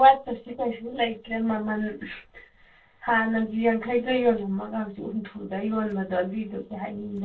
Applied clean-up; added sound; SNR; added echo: neural separator model SepFormer DNS4.